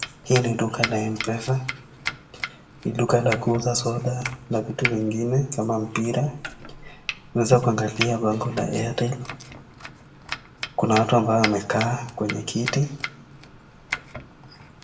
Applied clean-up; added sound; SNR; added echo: none; Domestic sounds, home sounds; 10 dB; reverberation time 0.6 s.